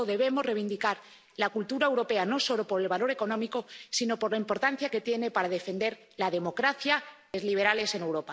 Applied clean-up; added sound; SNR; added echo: none; none; none; none.